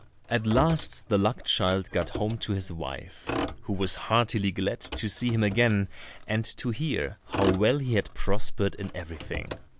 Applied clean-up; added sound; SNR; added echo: none; Motor vehicle (road); 12 dB; none.